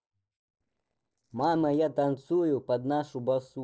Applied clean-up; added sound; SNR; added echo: neural separator model SepFormer DNS4.